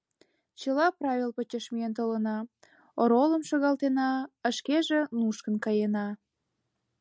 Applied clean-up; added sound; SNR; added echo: none; none; none; none.